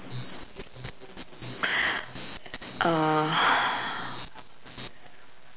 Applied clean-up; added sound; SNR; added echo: none; none; none; none.